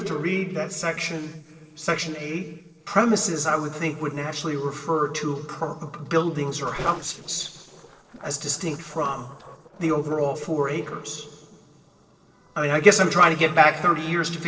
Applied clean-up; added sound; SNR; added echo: neural separator model SepFormer DNS4.